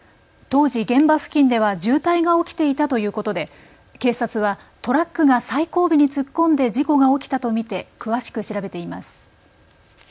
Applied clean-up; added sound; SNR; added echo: none; none; none; none.